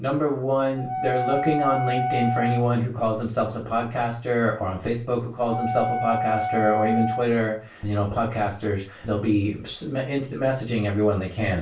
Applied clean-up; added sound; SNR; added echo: none; Wind instrument, woodwind instrument; 3 dB; reverberation time 0.3 s.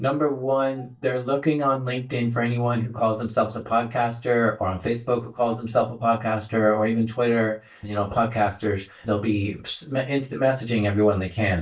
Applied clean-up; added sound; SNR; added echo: neural mask model DeepFilterNet 3.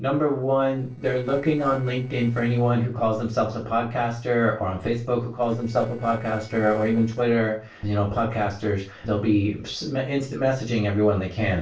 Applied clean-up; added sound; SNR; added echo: neural separator model SepFormer DNS4.